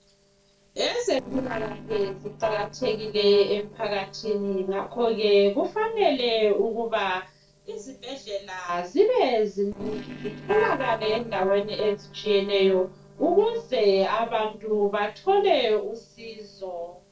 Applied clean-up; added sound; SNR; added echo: neural separator model SepFormer DNS4.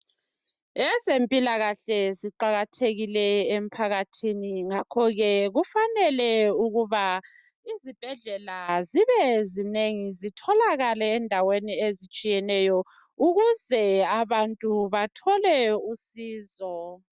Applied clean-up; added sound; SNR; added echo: none; none; none; none.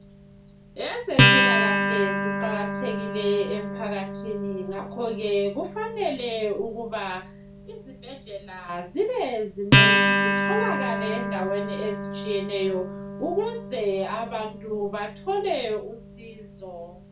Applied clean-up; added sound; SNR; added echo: none; Acoustic guitar; -3 dB; reverberation time 0.3 s.